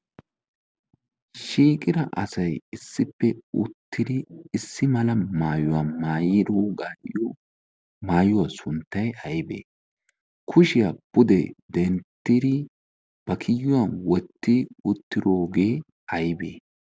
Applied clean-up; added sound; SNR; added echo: none; none; none; none.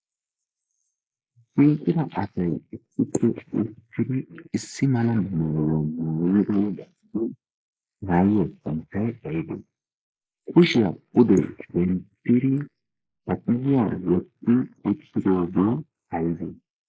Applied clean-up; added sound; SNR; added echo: neural mask model Resemble Enhance denoiser.